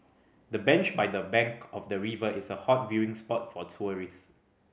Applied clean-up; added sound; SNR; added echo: none; none; none; none.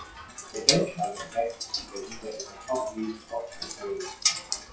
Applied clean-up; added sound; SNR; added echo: classical method WPE with log-MMSE.